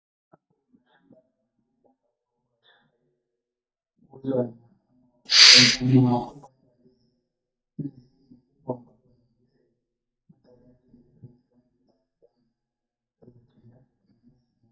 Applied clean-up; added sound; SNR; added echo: neural mask model DeepFilterNet 3.